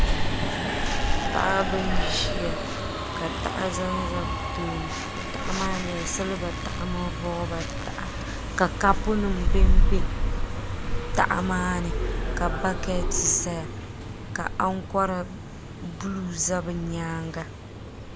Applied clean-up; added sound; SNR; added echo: none; Car passing by + Subway, metro, underground; -3 dB; none.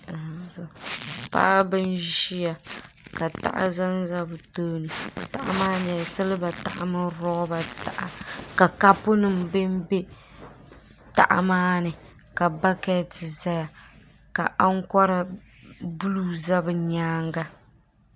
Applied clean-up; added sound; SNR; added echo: none; none; none; none.